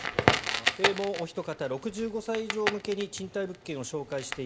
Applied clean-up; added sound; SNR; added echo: none; Crackle; -1 dB; none.